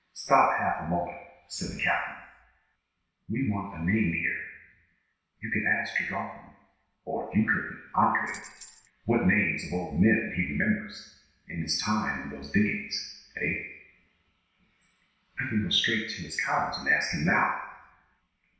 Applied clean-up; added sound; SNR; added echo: none; Tambourine; 18 dB; reverberation time 0.7 s.